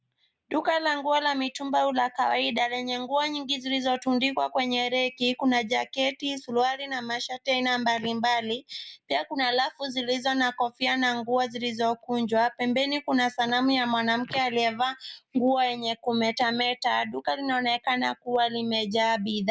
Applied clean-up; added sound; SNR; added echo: none; none; none; none.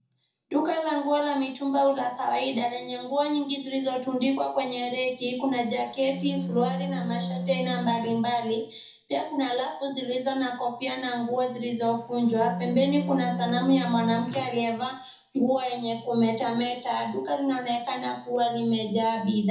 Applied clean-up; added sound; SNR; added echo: none; Wind instrument, woodwind instrument; 6 dB; reverberation time 0.6 s.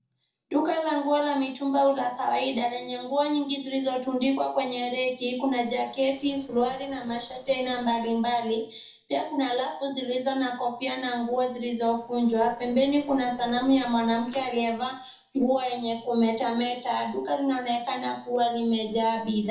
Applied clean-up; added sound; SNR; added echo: neural separator model SepFormer DNS4.